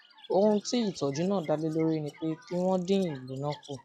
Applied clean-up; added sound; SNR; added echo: classical method log-MMSE.